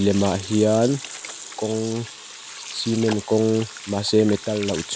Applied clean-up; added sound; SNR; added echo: none; Sink (filling or washing) / Water tap, faucet; 13 dB; none.